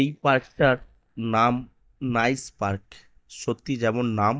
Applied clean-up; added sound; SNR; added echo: neural mask model DeepFilterNet 3.